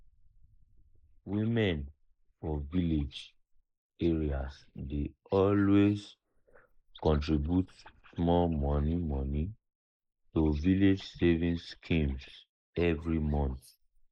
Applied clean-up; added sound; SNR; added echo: neural mask model Resemble Enhance denoiser.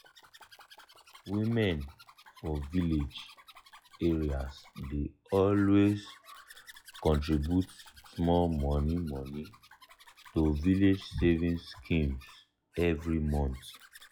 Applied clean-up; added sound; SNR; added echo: classical method log-MMSE.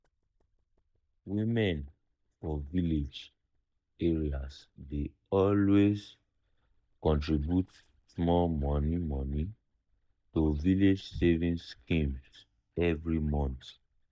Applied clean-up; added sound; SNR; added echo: neural mask model DeepFilterNet 3.